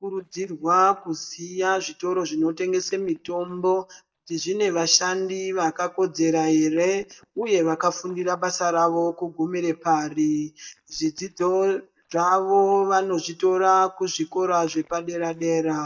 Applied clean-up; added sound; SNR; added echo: neural mask model DeepFilterNet 3.